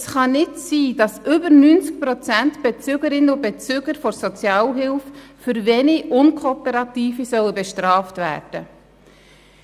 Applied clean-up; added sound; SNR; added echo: none; none; none; none.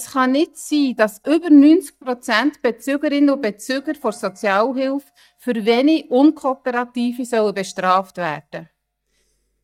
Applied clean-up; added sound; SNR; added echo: neural mask model DeepFilterNet 3.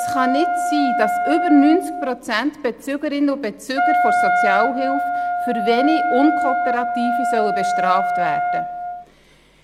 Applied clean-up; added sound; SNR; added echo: none; Wind instrument, woodwind instrument; -1 dB; none.